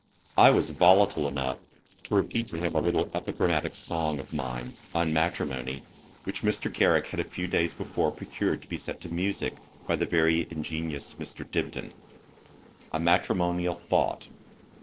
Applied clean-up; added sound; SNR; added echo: neural separator model SepFormer DNS4.